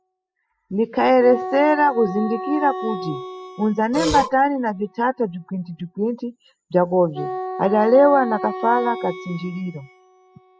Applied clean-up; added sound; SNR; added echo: classical method spectral subtraction.